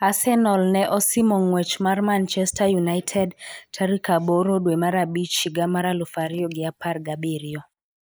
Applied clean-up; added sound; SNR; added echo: neural mask model Resemble Enhance denoiser.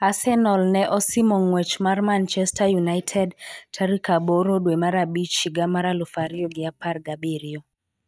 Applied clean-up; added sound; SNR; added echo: neural mask model DeepFilterNet 3.